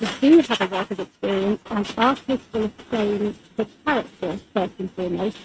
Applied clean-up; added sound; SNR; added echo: neural mask model RNNoise.